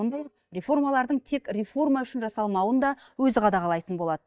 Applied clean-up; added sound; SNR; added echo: neural mask model DeepFilterNet 3.